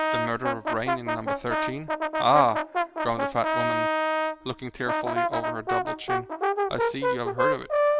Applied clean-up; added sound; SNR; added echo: none; Brass instrument; -3 dB; none.